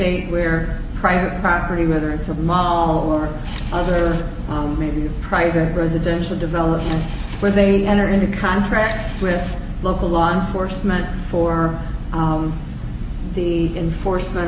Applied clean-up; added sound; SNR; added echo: none; Subway, metro, underground / Engine; 19 dB; none.